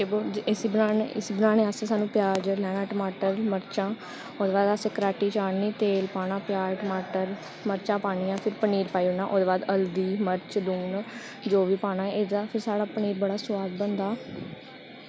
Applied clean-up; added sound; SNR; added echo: none; none; none; none.